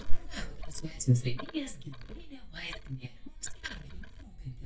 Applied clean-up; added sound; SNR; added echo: neural mask model DeepFilterNet 3.